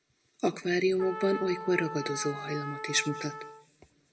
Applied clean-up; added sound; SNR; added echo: none; Trumpet; 10 dB; reverberation time 0.8 s.